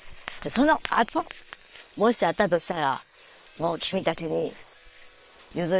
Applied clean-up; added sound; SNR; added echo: neural separator model SepFormer WHAM!.